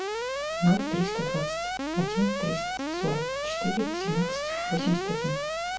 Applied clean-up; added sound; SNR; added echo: none; Alarm; 1 dB; reverberation time 0.3 s.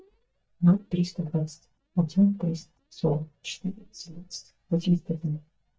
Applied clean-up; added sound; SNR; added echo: neural mask model DeepFilterNet 3.